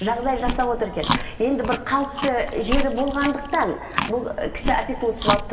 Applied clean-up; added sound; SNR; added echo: none; Chewing, mastication; 4 dB; reverberation time 2.0 s.